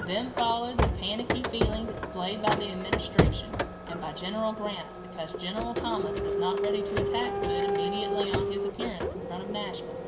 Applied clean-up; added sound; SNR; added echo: none; Printer; -4 dB; reverberation time 1.3 s.